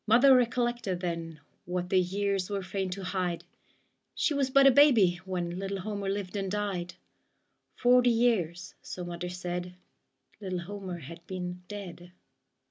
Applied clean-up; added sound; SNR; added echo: none; none; none; none.